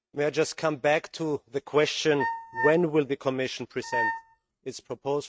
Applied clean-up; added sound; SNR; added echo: neural mask model RNNoise.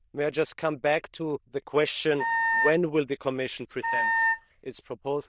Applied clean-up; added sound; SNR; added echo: neural diffusion model UNIVERSE++.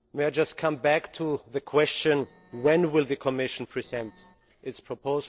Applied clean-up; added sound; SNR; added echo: neural separator model SepFormer DNS4.